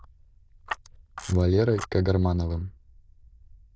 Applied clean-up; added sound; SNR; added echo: neural diffusion model UNIVERSE++.